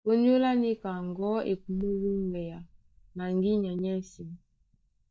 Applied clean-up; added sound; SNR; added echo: neural mask model DeepFilterNet 3.